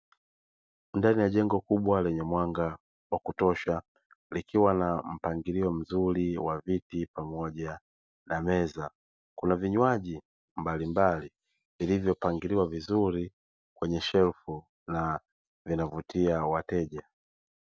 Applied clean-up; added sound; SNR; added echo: none; none; none; none.